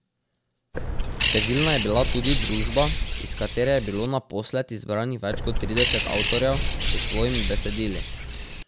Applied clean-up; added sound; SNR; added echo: none; Bird; -4 dB; none.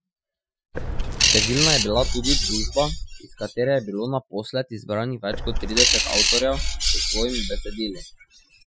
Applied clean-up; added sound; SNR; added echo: classical method Wiener filter.